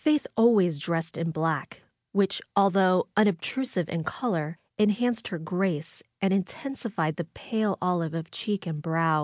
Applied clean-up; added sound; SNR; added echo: none; none; none; none.